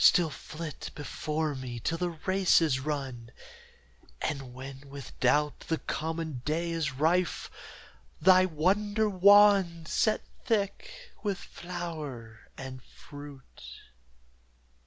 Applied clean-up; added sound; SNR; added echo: none; none; none; none.